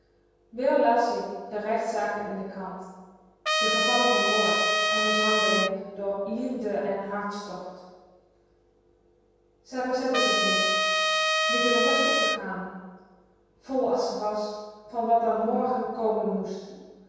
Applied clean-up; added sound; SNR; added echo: none; Trumpet; -4 dB; reverberation time 1.2 s.